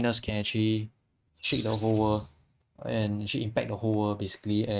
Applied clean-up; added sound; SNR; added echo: neural mask model RNNoise.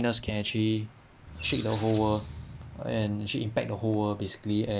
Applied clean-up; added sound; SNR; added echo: none; Squeak; 9 dB; none.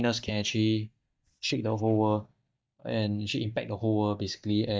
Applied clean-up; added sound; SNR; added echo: neural mask model DeepFilterNet 3.